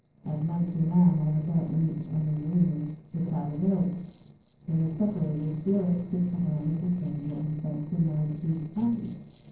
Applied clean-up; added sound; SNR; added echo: neural separator model SepFormer DNS4.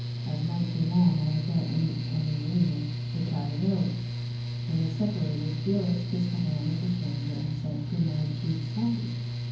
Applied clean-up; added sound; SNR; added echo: none; Mechanical fan; 3 dB; reverberation time 0.9 s.